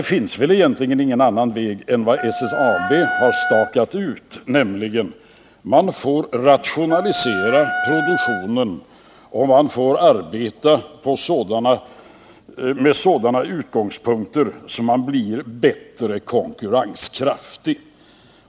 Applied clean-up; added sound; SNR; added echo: none; Wind instrument, woodwind instrument; 4 dB; none.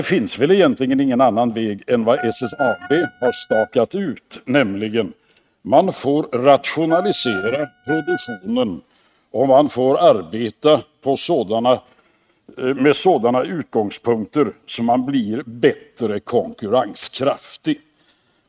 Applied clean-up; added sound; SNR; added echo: neural mask model RNNoise.